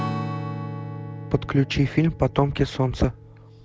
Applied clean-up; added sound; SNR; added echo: none; Strum; 9 dB; none.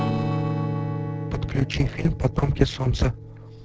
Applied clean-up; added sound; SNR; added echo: neural separator model SepFormer DNS4.